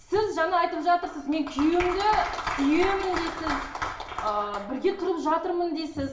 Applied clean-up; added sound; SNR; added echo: none; none; none; reverberation time 0.8 s.